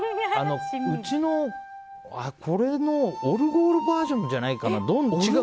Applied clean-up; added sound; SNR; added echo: none; none; none; none.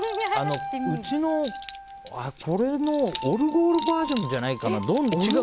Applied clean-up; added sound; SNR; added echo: none; Keys jangling; 11 dB; none.